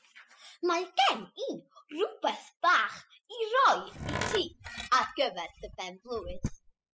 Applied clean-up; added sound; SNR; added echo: classical method spectral subtraction.